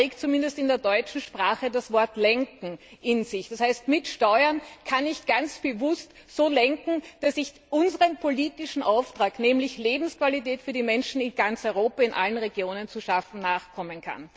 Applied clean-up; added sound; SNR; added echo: none; none; none; none.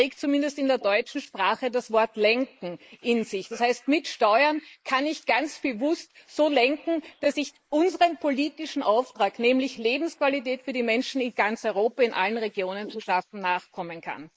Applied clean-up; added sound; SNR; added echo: neural mask model Resemble Enhance denoiser.